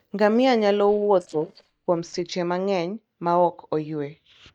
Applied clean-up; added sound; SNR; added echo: neural mask model DeepFilterNet 3.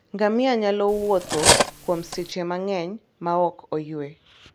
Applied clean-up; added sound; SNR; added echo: none; Cutlery, silverware; -2 dB; none.